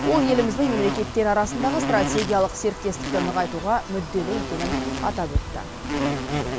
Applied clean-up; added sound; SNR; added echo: none; Insect; 3 dB; none.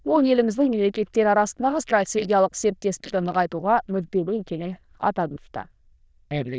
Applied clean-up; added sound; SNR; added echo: neural diffusion model UNIVERSE++.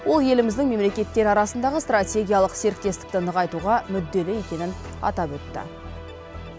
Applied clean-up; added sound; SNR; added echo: none; none; none; none.